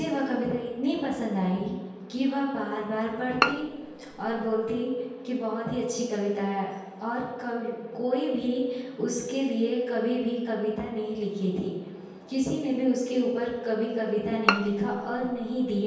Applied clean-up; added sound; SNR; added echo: none; Bowed string instrument; 3 dB; reverberation time 1.2 s.